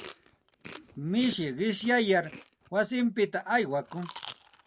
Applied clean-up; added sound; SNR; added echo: none; Chewing, mastication; 18 dB; none.